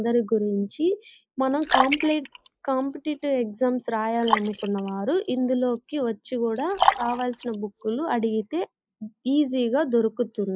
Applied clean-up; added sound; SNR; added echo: neural mask model Resemble Enhance denoiser.